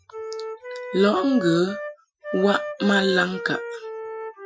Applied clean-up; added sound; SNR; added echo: classical method Wiener filter.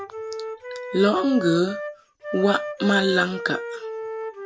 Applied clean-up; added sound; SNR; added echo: none; Wind instrument, woodwind instrument; 8 dB; none.